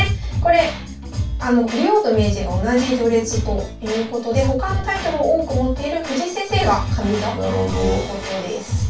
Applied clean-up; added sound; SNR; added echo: none; none; none; reverberation time 0.2 s.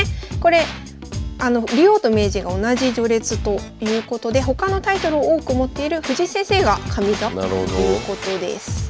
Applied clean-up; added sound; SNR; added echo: none; none; none; none.